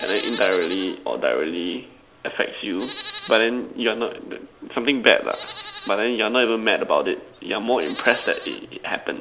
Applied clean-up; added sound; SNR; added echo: none; Livestock, farm animals, working animals; 18 dB; none.